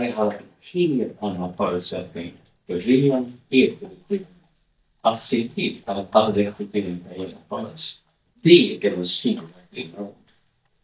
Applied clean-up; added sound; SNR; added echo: neural mask model DeepFilterNet 3.